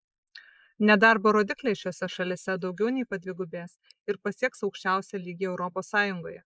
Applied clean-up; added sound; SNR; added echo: neural mask model Resemble Enhance denoiser.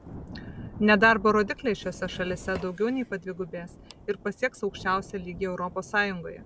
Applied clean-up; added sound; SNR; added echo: none; Thunder / Rain; 16 dB; none.